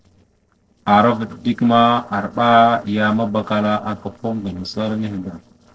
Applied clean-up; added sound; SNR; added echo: neural separator model SepFormer DNS4.